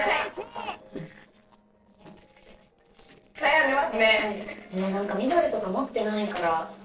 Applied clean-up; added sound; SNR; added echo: neural separator model SepFormer DNS4.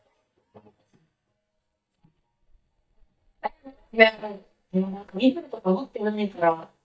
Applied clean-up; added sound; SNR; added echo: neural mask model DeepFilterNet 3.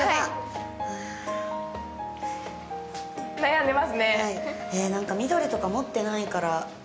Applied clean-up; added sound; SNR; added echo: none; none; none; none.